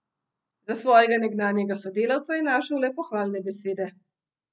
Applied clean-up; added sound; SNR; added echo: none; none; none; none.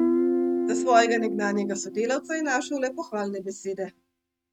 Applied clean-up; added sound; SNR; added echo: neural mask model RNNoise.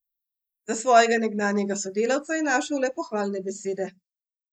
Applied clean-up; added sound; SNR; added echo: neural mask model Resemble Enhance denoiser.